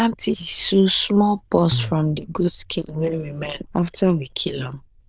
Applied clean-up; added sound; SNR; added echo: neural diffusion model UNIVERSE++.